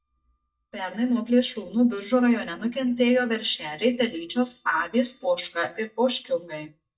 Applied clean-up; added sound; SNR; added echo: neural mask model DeepFilterNet 3.